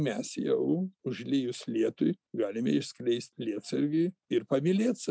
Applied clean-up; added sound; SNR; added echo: none; none; none; none.